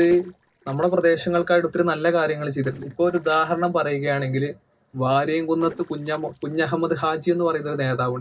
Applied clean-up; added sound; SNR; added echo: neural separator model SepFormer DNS4.